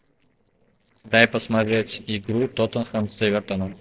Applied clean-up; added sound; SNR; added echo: neural separator model SepFormer DNS4.